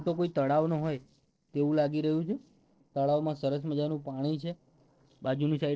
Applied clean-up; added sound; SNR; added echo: neural separator model SepFormer DNS4.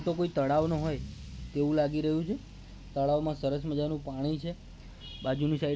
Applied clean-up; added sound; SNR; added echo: none; Engine starting / Accelerating, revving, vroom / Car; 15 dB; none.